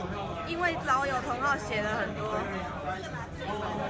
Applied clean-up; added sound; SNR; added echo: none; none; none; none.